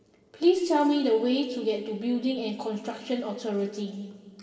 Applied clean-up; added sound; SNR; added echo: none; none; none; reverberation time 2.4 s.